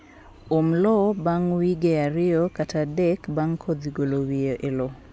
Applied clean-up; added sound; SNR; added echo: none; none; none; none.